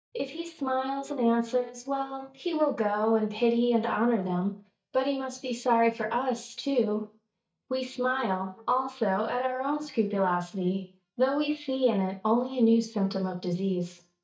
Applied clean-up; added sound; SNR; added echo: neural mask model DeepFilterNet 3.